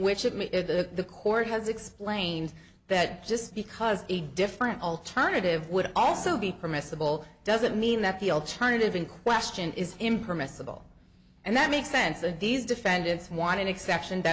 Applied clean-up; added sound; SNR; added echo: none; none; none; none.